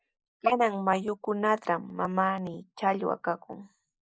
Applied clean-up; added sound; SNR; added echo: neural mask model Resemble Enhance denoiser.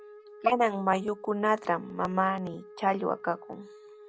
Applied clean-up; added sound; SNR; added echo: none; Wind instrument, woodwind instrument; 19 dB; none.